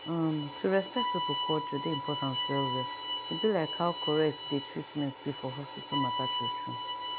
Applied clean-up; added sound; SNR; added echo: none; Bowed string instrument; 1 dB; none.